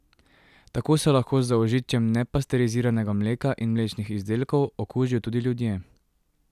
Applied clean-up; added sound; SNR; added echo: none; none; none; none.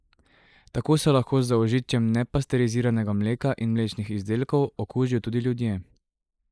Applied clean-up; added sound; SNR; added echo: neural mask model Resemble Enhance denoiser.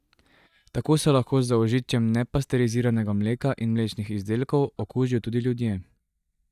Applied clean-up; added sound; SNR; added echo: neural mask model DeepFilterNet 3.